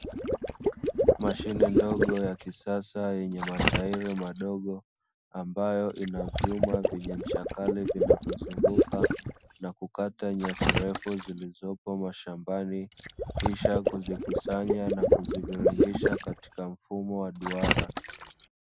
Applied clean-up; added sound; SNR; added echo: none; Water / Liquid; -4 dB; none.